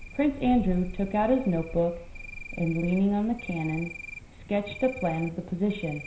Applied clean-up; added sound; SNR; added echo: none; Cricket; 12 dB; reverberation time 0.5 s.